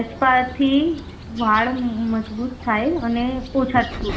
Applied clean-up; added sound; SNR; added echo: none; Bird vocalization, bird call, bird song; 13 dB; reverberation time 0.4 s.